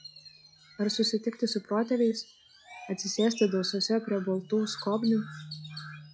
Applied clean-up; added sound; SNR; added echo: classical method log-MMSE.